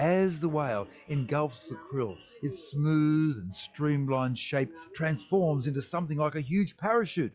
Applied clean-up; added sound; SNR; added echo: classical method log-MMSE.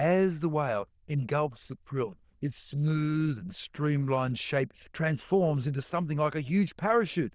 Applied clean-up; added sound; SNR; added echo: neural diffusion model UNIVERSE++.